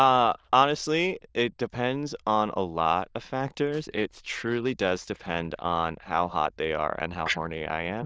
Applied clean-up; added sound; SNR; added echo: neural diffusion model UNIVERSE++.